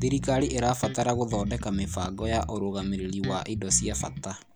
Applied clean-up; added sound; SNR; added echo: none; Bass guitar; 7 dB; none.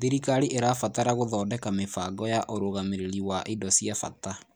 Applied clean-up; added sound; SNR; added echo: none; none; none; none.